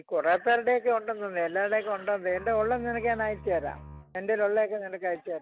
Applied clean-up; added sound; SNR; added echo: none; Bowed string instrument; 18 dB; none.